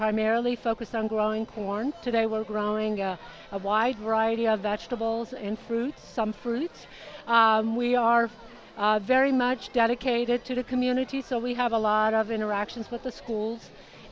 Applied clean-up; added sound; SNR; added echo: none; none; none; none.